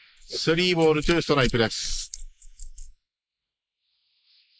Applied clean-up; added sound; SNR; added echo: neural mask model Resemble Enhance denoiser.